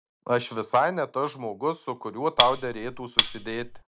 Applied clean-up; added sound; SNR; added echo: none; Cutlery, silverware; 0 dB; none.